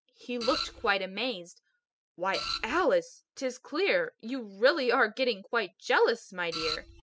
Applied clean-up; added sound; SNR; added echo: classical method spectral subtraction.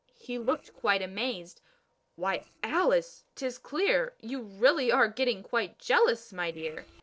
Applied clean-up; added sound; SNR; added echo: neural separator model SepFormer DNS4.